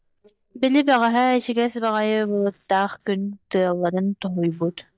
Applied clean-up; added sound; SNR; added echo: neural mask model DeepFilterNet 3.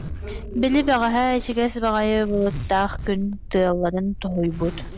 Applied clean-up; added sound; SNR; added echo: none; Zipper (clothing); 11 dB; none.